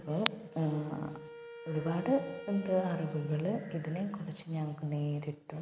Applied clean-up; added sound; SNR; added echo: none; Wind instrument, woodwind instrument; 16 dB; none.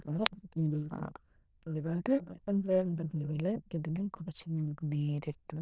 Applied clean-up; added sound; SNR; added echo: neural diffusion model UNIVERSE++.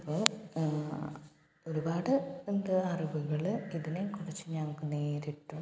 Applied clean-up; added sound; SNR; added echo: none; none; none; none.